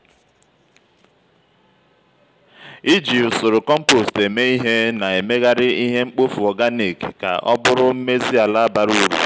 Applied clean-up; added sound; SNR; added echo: none; none; none; none.